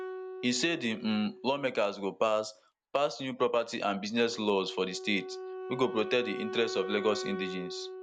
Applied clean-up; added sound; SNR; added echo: none; Wind instrument, woodwind instrument; 10 dB; none.